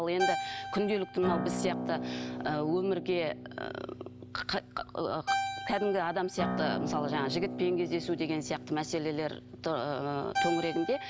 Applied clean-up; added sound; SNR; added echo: none; Acoustic guitar + Keyboard (musical); 4 dB; none.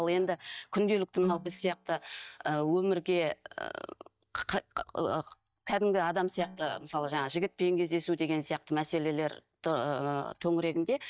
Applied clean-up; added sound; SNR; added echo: neural mask model DeepFilterNet 3.